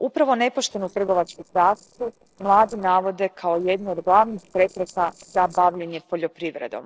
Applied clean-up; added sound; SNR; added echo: neural separator model SepFormer DNS4.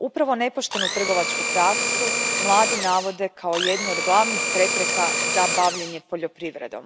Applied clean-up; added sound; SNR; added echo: none; Domestic sounds, home sounds; 0 dB; none.